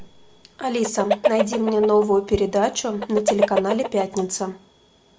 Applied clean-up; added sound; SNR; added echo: none; Chicken, rooster; 4 dB; none.